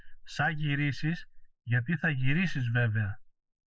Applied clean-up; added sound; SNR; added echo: neural mask model Resemble Enhance denoiser.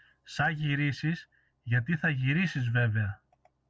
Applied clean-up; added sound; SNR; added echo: none; none; none; none.